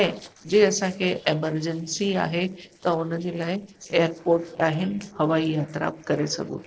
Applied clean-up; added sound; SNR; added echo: neural separator model SepFormer DNS4.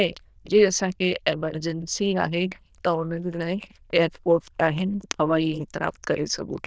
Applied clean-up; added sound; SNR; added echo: neural diffusion model UNIVERSE++.